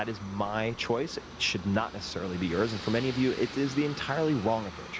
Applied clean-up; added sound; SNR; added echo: none; Aircraft; 13 dB; none.